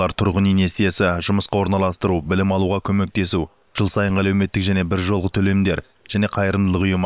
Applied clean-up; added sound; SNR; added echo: neural separator model SepFormer WHAM!.